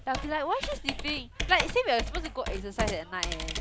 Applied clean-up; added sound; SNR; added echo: none; Computer keyboard; 4 dB; none.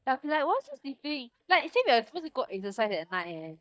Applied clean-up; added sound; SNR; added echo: neural mask model DeepFilterNet 3.